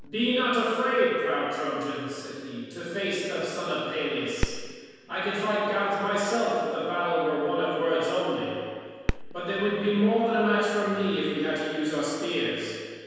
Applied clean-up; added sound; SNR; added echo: none; Fireworks; 14 dB; reverberation time 1.9 s.